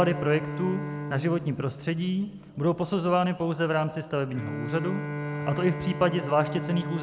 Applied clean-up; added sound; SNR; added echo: none; Bowed string instrument; 8 dB; none.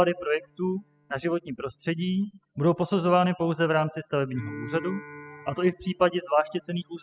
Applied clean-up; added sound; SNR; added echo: classical method spectral subtraction.